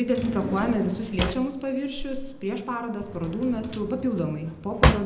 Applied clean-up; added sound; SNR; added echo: none; Drawer open or close; 3 dB; reverberation time 0.8 s.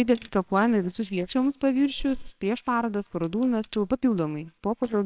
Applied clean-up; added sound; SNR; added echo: neural separator model SepFormer WHAMR!.